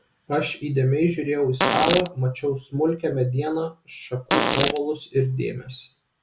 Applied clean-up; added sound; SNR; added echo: none; Fart; 0 dB; none.